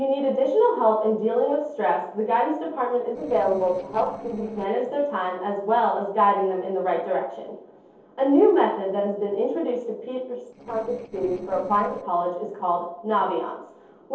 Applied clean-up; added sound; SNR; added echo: neural separator model SepFormer DNS4.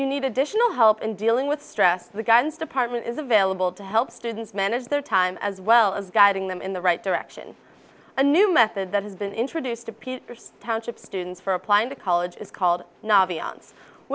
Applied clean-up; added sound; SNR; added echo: none; none; none; none.